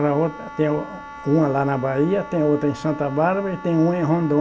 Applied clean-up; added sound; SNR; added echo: none; Wind instrument, woodwind instrument; 16 dB; none.